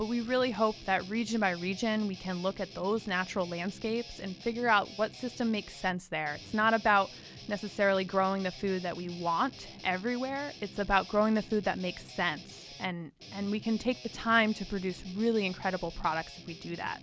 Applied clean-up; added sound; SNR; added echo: none; Guitar; 17 dB; none.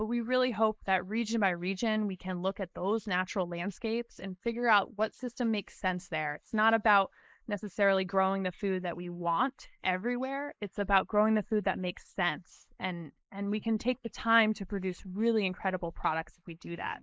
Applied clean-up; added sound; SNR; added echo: neural mask model Resemble Enhance denoiser.